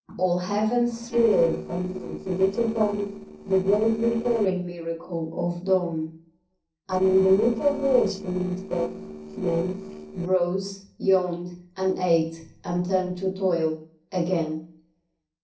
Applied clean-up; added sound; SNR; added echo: neural separator model SepFormer DNS4.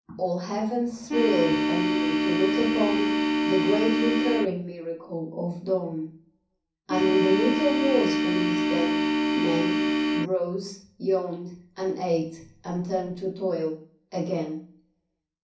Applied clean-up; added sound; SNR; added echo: none; Organ; -4 dB; reverberation time 0.6 s.